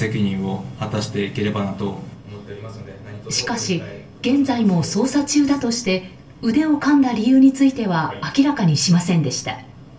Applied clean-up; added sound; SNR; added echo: none; none; none; reverberation time 0.3 s.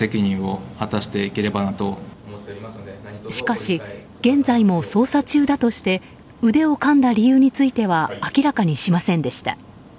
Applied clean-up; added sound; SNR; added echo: none; none; none; none.